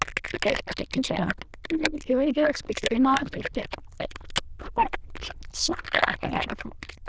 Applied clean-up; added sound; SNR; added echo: neural diffusion model UNIVERSE++.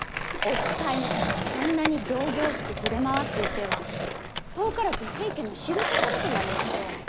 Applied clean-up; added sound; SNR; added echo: none; Skateboard; -1 dB; none.